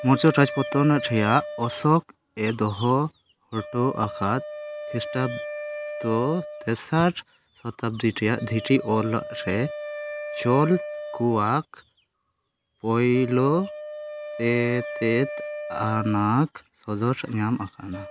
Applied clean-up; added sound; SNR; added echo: none; Wind instrument, woodwind instrument; 12 dB; none.